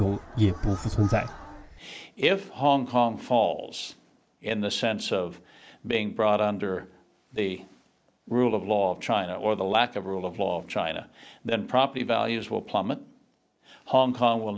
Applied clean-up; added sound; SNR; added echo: none; none; none; none.